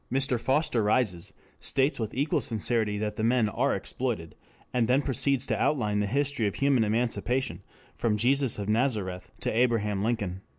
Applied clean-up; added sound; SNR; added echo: none; none; none; none.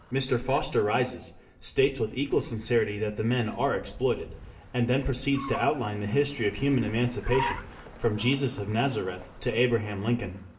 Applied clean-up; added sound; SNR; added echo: none; Car; 15 dB; reverberation time 0.6 s.